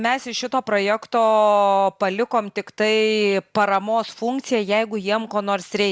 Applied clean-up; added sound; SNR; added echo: none; none; none; none.